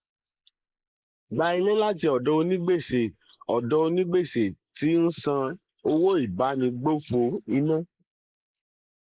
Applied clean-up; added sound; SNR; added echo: neural mask model Resemble Enhance denoiser.